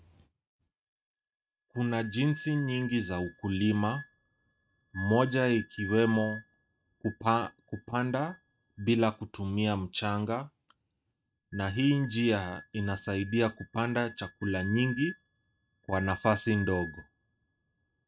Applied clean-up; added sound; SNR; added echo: neural mask model RNNoise.